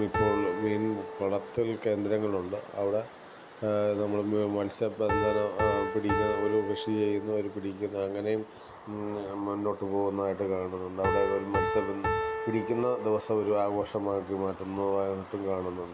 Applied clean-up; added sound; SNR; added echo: none; Piano; 6 dB; none.